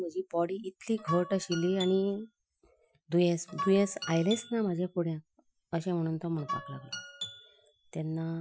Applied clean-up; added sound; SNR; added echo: classical method Wiener filter.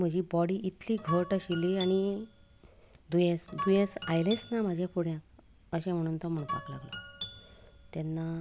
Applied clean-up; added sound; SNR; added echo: none; Guitar; 11 dB; none.